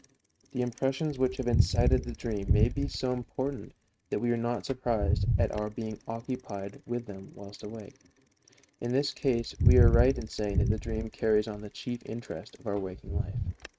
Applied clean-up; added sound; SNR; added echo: neural mask model RNNoise.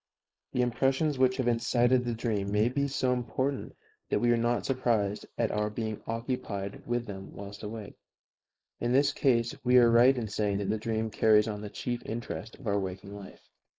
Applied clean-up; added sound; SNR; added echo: neural mask model Resemble Enhance denoiser.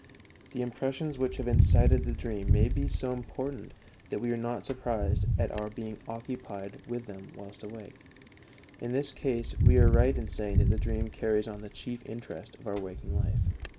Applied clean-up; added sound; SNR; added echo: none; Bicycle; -4 dB; none.